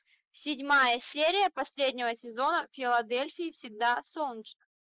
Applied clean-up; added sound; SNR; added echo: neural mask model Resemble Enhance denoiser.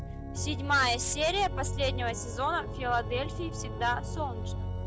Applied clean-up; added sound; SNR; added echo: none; Organ; 3 dB; none.